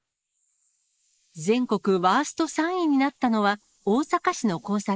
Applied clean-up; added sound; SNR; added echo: neural mask model Resemble Enhance denoiser.